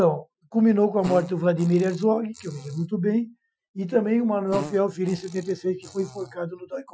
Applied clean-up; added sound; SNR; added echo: classical method Wiener filter.